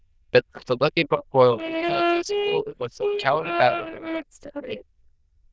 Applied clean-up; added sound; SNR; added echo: neural diffusion model UNIVERSE++.